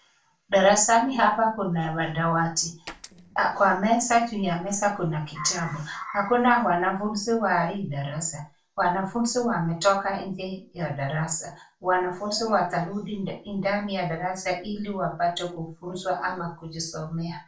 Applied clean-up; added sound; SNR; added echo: neural separator model SepFormer DNS4.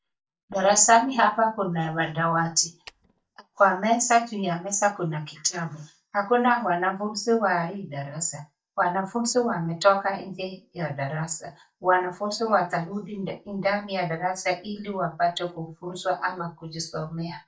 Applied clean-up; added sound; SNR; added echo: neural mask model DeepFilterNet 3.